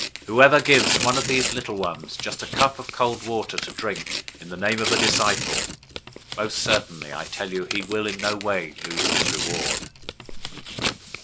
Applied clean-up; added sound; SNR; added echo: none; Tearing; 3 dB; none.